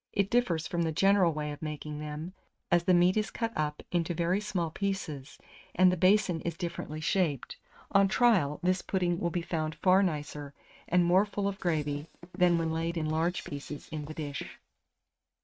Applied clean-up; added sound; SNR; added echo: neural mask model RNNoise.